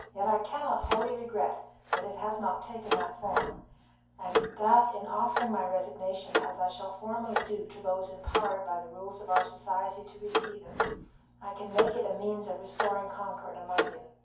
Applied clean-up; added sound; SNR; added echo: none; Clock; 2 dB; reverberation time 0.6 s.